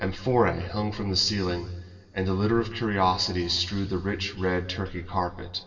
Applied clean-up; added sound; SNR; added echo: none; none; none; reverberation time 1.8 s.